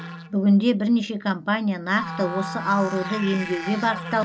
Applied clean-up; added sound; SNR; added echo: none; Musical instrument; 11 dB; none.